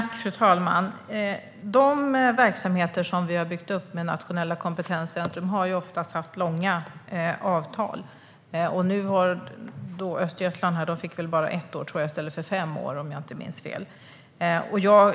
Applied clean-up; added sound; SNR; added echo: none; none; none; none.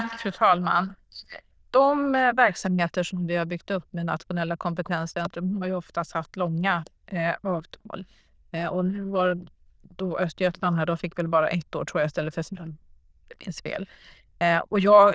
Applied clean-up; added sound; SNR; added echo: neural diffusion model UNIVERSE++.